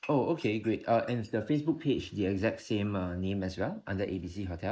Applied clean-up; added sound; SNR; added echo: neural mask model Resemble Enhance denoiser.